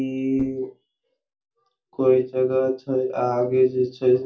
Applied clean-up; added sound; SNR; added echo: none; none; none; reverberation time 0.2 s.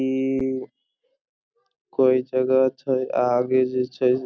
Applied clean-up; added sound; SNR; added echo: none; none; none; none.